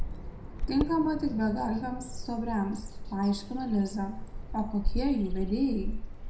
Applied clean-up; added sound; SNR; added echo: none; Bird vocalization, bird call, bird song; 3 dB; reverberation time 0.5 s.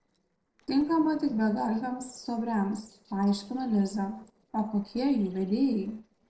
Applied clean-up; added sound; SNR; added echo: neural separator model SepFormer DNS4.